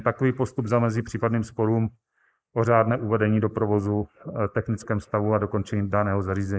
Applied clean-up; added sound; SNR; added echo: neural mask model Resemble Enhance denoiser.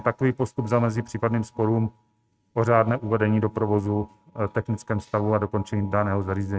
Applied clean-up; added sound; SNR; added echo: neural mask model RNNoise.